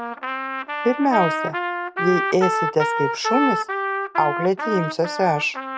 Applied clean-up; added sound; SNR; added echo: none; Trumpet; 2 dB; none.